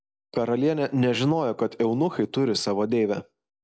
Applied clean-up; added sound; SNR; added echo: none; none; none; none.